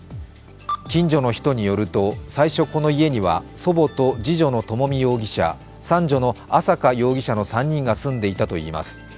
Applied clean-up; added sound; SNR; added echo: none; none; none; none.